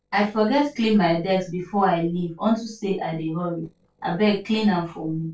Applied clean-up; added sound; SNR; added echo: neural separator model SepFormer DNS4.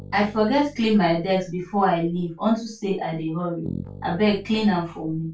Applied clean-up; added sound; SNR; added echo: none; Bass guitar; 18 dB; reverberation time 0.2 s.